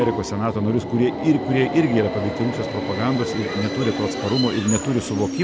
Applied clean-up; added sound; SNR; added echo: none; Subway, metro, underground; 5 dB; none.